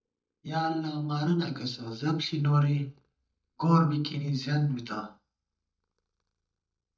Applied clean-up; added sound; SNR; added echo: neural mask model DeepFilterNet 3.